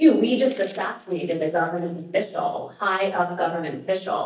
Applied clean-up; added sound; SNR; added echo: neural mask model DeepFilterNet 3.